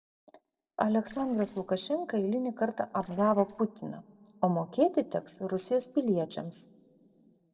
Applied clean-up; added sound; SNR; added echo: neural separator model SepFormer DNS4.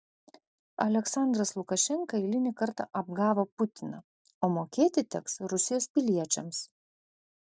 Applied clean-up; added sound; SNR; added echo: none; none; none; none.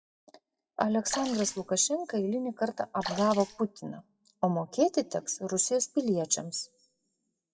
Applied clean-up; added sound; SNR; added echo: classical method WPE with log-MMSE.